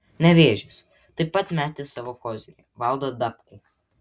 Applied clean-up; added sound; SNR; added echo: none; none; none; none.